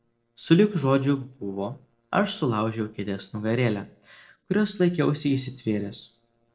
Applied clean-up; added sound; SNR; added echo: neural separator model SepFormer DNS4.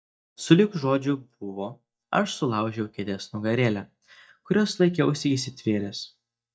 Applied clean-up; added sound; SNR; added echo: neural mask model DeepFilterNet 3.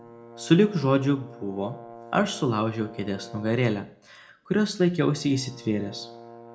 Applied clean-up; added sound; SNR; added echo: none; Brass instrument; 19 dB; reverberation time 0.3 s.